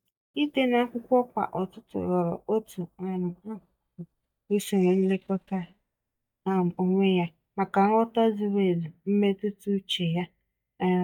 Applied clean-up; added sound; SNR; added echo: neural mask model DeepFilterNet 3.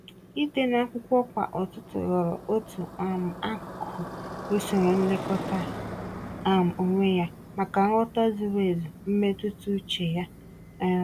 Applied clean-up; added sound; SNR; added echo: none; Motorcycle; 12 dB; none.